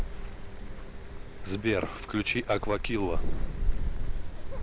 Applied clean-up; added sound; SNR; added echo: none; Wind; -4 dB; none.